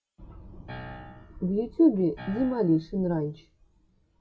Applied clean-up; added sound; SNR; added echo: classical method log-MMSE.